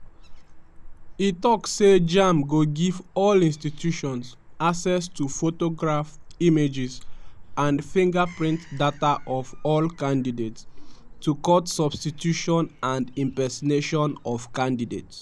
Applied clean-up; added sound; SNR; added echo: none; Gull, seagull / Fowl; 13 dB; none.